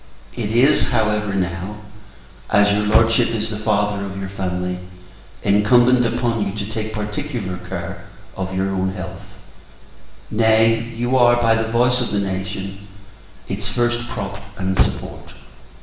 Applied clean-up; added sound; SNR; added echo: none; Motor vehicle (road); 11 dB; reverberation time 0.9 s.